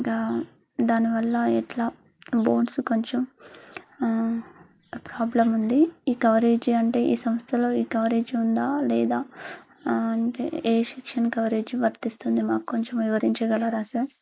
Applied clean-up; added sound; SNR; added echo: neural mask model Resemble Enhance denoiser.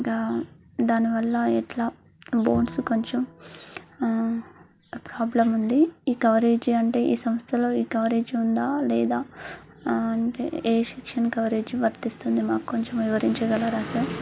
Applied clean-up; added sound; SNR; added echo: none; Bowed string instrument; 19 dB; none.